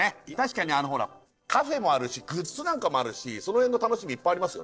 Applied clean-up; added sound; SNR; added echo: neural separator model SepFormer DNS4.